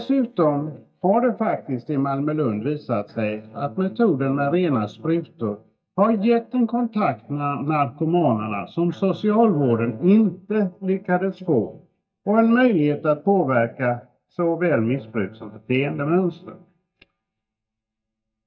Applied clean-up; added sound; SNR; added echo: neural mask model DeepFilterNet 3.